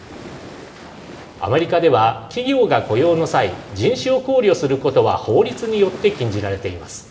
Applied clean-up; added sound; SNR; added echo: none; Waves, surf; 20 dB; reverberation time 2.6 s.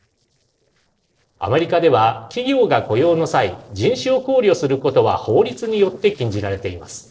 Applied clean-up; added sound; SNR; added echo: neural separator model SepFormer DNS4.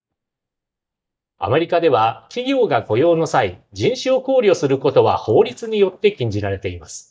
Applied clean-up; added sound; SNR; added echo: neural mask model DeepFilterNet 3.